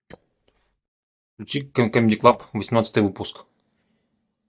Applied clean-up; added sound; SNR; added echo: neural mask model DeepFilterNet 3.